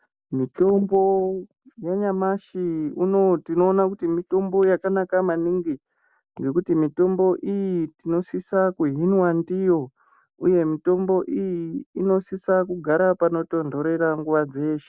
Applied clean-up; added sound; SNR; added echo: none; none; none; none.